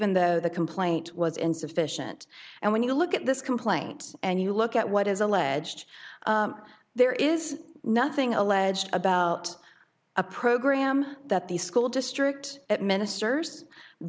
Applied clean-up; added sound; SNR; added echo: none; none; none; none.